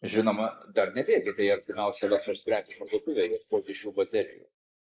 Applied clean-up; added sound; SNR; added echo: neural mask model Resemble Enhance denoiser.